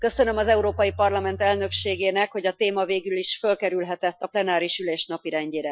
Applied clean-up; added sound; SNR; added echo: classical method Wiener filter.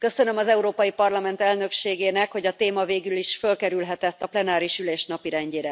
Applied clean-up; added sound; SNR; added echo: none; none; none; none.